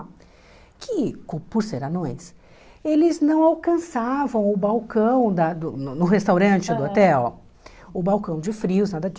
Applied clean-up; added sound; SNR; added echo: none; none; none; none.